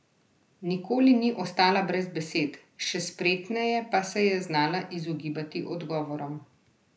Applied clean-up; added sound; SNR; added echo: none; none; none; none.